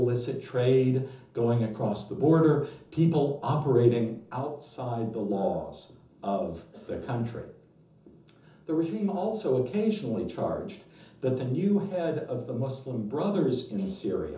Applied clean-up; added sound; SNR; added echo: none; none; none; reverberation time 0.6 s.